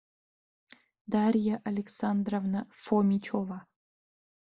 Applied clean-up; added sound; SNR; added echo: neural mask model Resemble Enhance denoiser.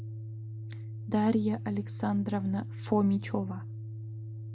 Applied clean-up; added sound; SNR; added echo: none; Organ; 8 dB; none.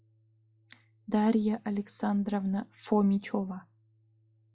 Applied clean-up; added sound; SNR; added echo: classical method log-MMSE.